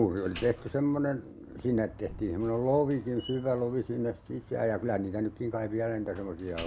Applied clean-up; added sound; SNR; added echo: none; Slam; 17 dB; none.